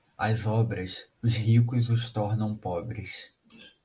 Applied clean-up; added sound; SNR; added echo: none; none; none; none.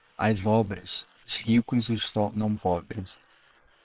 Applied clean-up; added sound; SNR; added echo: neural separator model SepFormer WHAM!.